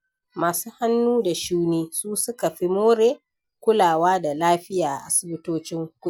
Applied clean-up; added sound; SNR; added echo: none; none; none; none.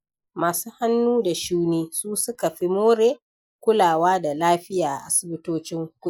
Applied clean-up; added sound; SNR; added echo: neural mask model Resemble Enhance denoiser.